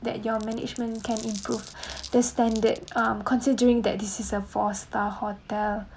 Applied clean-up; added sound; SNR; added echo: none; Glass; 18 dB; none.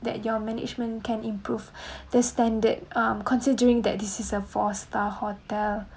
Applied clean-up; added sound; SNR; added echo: none; none; none; none.